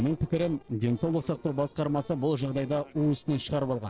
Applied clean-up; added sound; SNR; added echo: neural separator model SepFormer DNS4.